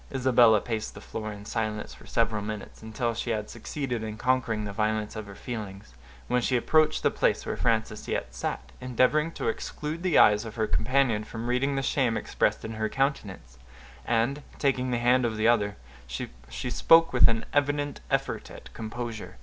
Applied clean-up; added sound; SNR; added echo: none; none; none; none.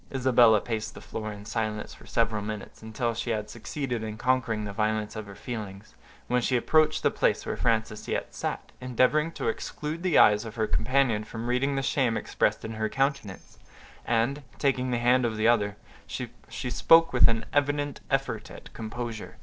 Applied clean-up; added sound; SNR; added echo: neural separator model SepFormer DNS4.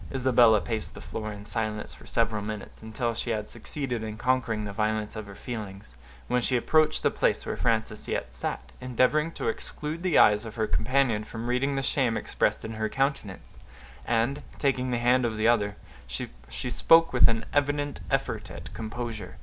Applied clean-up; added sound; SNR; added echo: none; Wind + Bell; 17 dB; none.